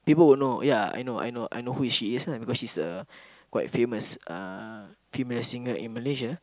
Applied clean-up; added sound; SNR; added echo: none; none; none; none.